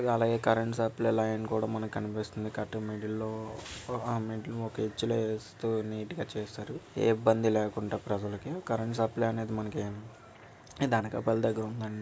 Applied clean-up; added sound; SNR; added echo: none; none; none; none.